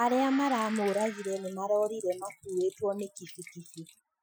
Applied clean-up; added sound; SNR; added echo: classical method Wiener filter.